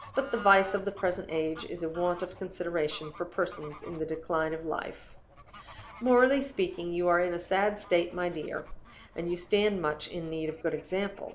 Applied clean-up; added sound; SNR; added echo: none; Bird / Fowl; 19 dB; none.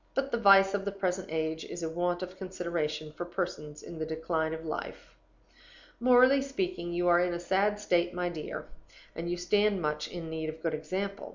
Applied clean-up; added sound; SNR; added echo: none; none; none; none.